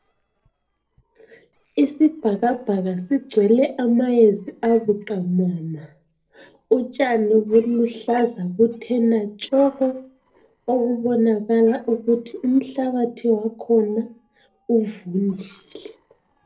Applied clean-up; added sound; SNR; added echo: neural separator model SepFormer DNS4.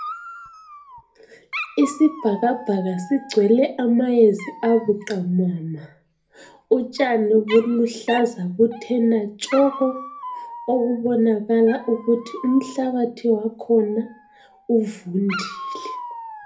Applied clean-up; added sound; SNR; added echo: none; Dog; 16 dB; reverberation time 0.3 s.